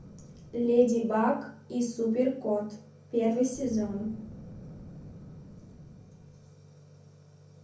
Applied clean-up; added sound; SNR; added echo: none; Boom; 19 dB; reverberation time 0.6 s.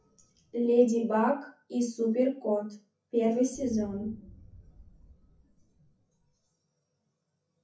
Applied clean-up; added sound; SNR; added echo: classical method WPE with log-MMSE.